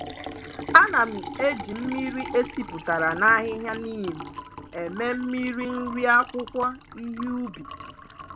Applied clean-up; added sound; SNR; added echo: none; Liquid; 12 dB; none.